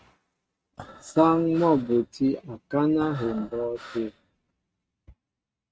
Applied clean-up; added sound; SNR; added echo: neural mask model RNNoise.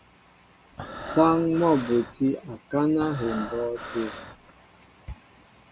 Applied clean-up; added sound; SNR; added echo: none; Breathing; 11 dB; none.